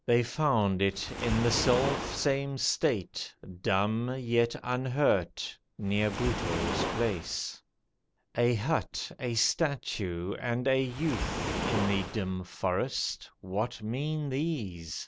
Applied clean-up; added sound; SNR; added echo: none; Waves, surf; 8 dB; none.